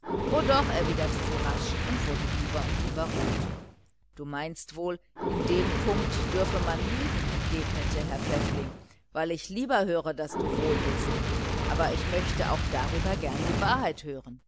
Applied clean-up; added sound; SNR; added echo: none; Fire; -2 dB; none.